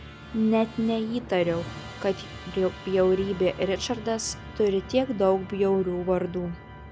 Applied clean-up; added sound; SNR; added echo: none; Musical instrument; 14 dB; none.